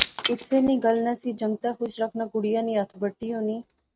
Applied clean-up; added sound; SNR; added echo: neural mask model RNNoise.